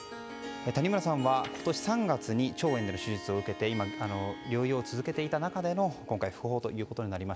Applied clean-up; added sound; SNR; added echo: none; Harp; 11 dB; none.